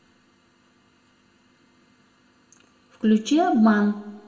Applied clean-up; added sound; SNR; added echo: none; none; none; reverberation time 0.9 s.